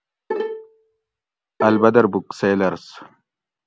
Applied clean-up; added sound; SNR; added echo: none; Bowed string instrument; 8 dB; none.